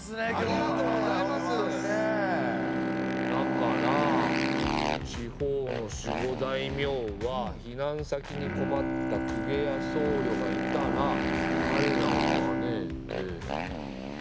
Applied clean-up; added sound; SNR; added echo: none; Bowed string instrument + Motorcycle; -2 dB; none.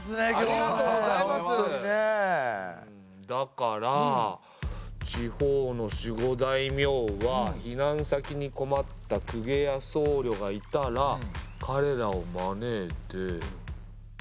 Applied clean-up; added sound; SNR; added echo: none; none; none; none.